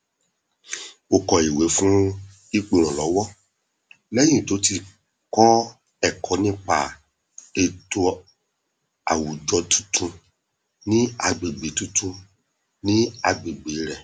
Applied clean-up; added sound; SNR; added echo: none; none; none; none.